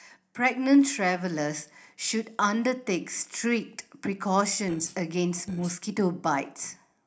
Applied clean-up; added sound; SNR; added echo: neural separator model SepFormer DNS4.